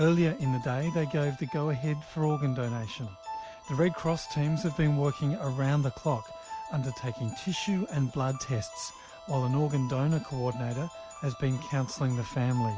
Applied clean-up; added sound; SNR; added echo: none; none; none; none.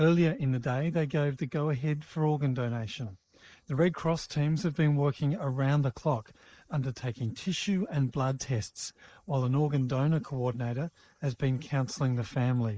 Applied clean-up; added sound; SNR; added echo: neural mask model Resemble Enhance denoiser.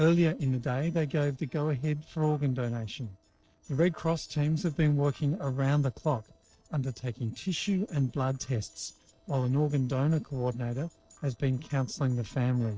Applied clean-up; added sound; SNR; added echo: neural separator model SepFormer DNS4.